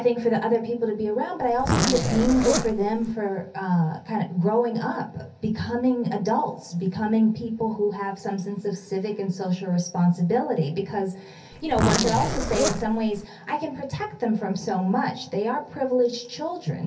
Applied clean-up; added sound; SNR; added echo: none; Zipper (clothing); 1 dB; reverberation time 0.3 s.